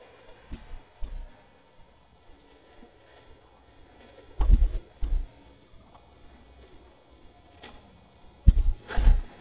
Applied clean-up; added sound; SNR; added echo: neural mask model DeepFilterNet 3.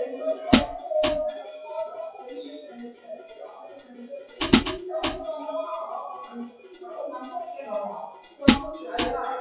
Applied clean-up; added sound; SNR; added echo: classical method WPE with log-MMSE.